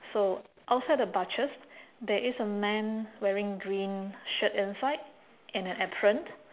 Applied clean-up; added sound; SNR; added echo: none; none; none; none.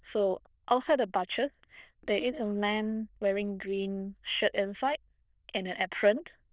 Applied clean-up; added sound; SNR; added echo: neural diffusion model UNIVERSE++.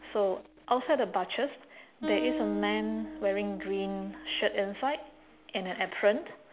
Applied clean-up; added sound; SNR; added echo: none; Acoustic guitar; 9 dB; none.